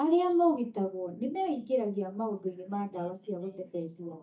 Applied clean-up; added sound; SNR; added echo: neural mask model DeepFilterNet 3.